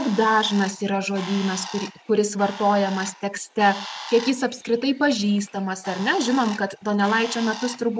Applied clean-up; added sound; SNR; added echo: none; Bird; 15 dB; none.